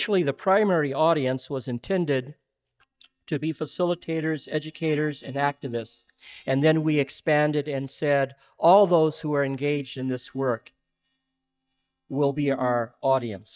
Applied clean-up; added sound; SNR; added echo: neural mask model DeepFilterNet 3.